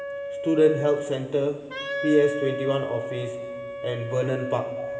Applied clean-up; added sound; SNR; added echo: none; Wind instrument, woodwind instrument; 7 dB; reverberation time 2.5 s.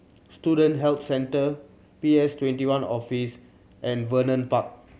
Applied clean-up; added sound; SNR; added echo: none; none; none; none.